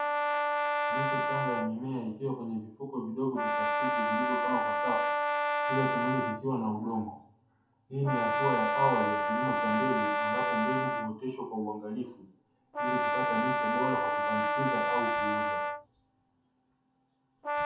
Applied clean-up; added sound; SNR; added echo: none; Brass instrument; -3 dB; reverberation time 0.5 s.